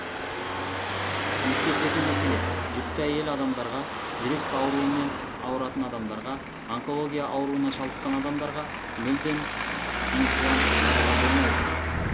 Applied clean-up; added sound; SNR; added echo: none; Traffic noise, roadway noise; -2 dB; none.